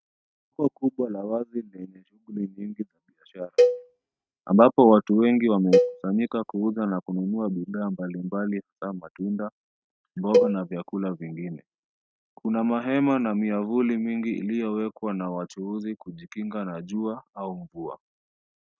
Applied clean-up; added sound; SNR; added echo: neural mask model RNNoise.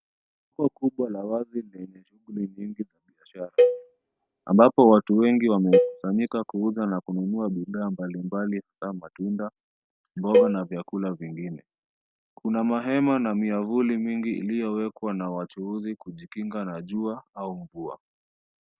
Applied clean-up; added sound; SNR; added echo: none; Cowbell; 0 dB; none.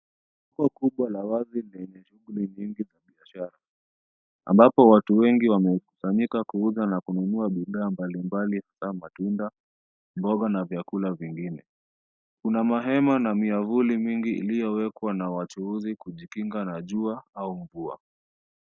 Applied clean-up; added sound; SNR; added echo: neural mask model Resemble Enhance denoiser.